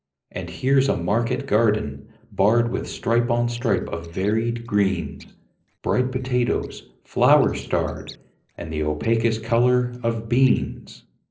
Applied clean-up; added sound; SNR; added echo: neural separator model SepFormer DNS4.